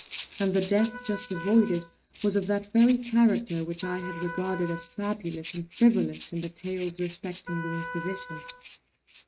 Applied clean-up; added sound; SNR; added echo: neural mask model RNNoise.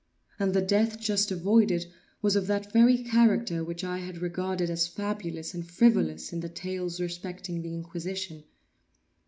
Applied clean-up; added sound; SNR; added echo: none; none; none; none.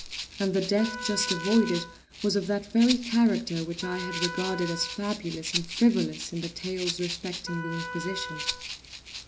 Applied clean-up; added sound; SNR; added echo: none; Rattle (instrument) + Wind instrument, woodwind instrument; 8 dB; none.